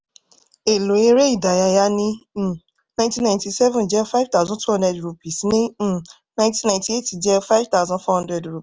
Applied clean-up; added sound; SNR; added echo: none; none; none; none.